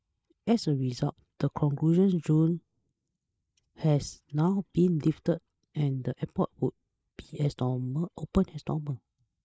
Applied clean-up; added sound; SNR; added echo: neural mask model Resemble Enhance denoiser.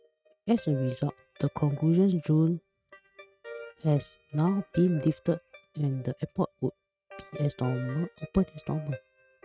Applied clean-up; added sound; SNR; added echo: neural mask model RNNoise.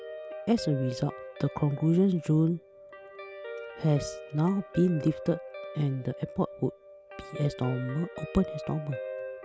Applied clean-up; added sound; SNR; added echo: none; Guitar; 12 dB; none.